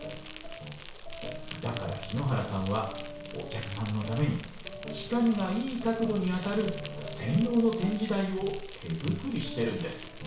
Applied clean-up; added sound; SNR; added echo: none; Insect; 12 dB; reverberation time 0.6 s.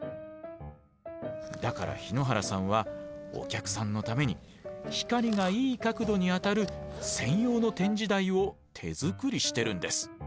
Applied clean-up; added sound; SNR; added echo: none; none; none; none.